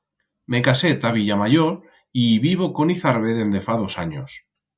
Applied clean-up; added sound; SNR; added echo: none; none; none; none.